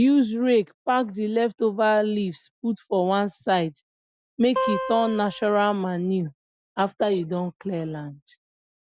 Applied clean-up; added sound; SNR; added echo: none; Acoustic guitar; 6 dB; none.